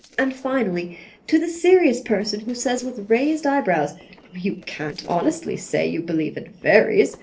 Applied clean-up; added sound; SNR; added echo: neural separator model SepFormer DNS4.